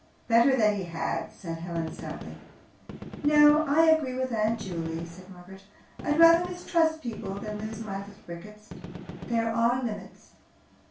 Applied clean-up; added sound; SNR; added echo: none; Gunshot, gunfire; 13 dB; reverberation time 0.3 s.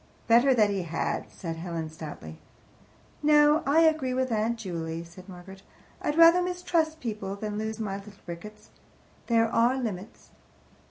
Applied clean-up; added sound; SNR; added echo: none; none; none; none.